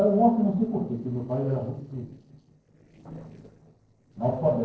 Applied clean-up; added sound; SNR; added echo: neural separator model SepFormer DNS4.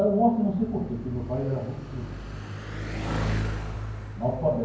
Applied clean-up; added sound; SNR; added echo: none; Bicycle; 5 dB; reverberation time 0.9 s.